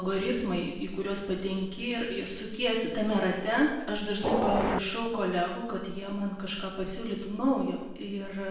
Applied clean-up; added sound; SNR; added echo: none; Train; -3 dB; reverberation time 0.9 s.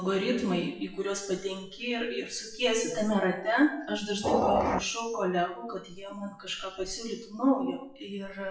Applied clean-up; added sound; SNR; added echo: classical method WPE with log-MMSE.